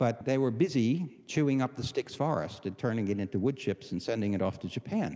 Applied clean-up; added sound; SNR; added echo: none; none; none; none.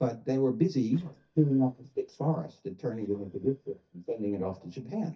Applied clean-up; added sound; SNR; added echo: neural mask model DeepFilterNet 3.